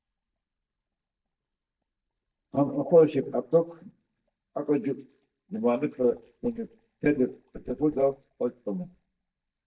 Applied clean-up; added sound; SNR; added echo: neural mask model DeepFilterNet 3.